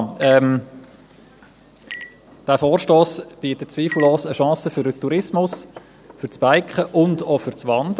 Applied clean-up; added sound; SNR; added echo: none; Chink, clink; 19 dB; none.